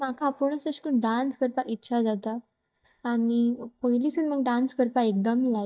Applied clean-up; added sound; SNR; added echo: neural mask model DeepFilterNet 3.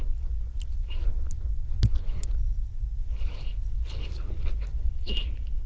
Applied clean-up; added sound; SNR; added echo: neural diffusion model UNIVERSE++.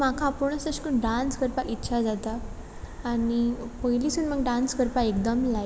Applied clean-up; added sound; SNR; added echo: none; none; none; none.